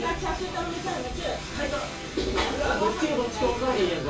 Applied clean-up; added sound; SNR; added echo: none; none; none; reverberation time 0.2 s.